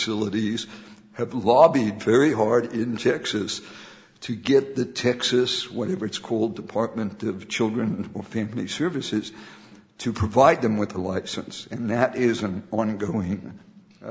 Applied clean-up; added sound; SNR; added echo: none; none; none; none.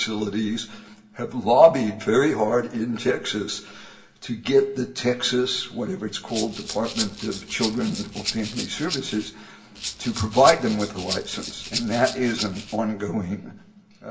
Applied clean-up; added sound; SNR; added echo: none; Rattle (instrument); 10 dB; reverberation time 0.2 s.